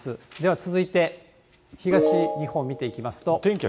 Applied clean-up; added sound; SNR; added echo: none; none; none; none.